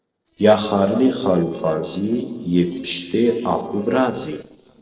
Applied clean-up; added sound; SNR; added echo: neural separator model SepFormer DNS4.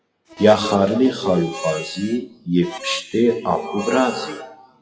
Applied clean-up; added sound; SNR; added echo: classical method WPE with log-MMSE.